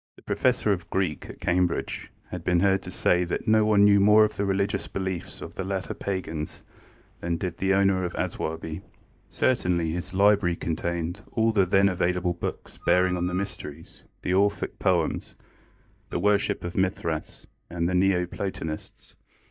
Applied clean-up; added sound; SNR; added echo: neural mask model DeepFilterNet 3.